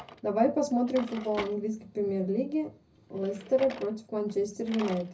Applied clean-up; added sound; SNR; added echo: none; Drawer open or close; 16 dB; reverberation time 0.4 s.